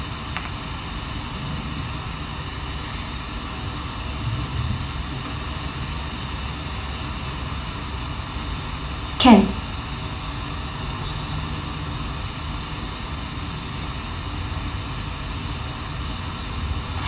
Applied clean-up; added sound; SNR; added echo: none; none; none; reverberation time 0.4 s.